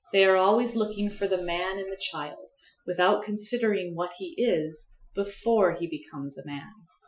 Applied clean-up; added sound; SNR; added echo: classical method Wiener filter.